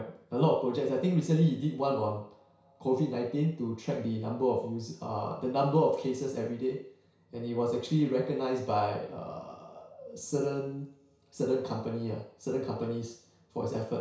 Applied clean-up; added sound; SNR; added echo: none; none; none; reverberation time 0.6 s.